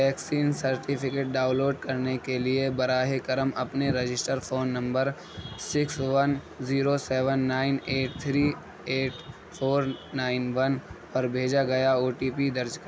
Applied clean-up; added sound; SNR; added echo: none; none; none; none.